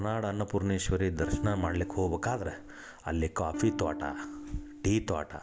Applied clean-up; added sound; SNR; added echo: none; Electric guitar / Strum; 9 dB; none.